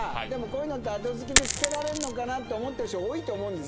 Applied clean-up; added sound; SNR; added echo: none; Coin (dropping); 0 dB; none.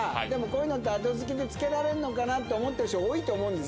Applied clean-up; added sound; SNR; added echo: none; none; none; none.